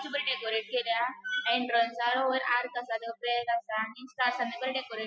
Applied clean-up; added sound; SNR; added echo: classical method spectral subtraction.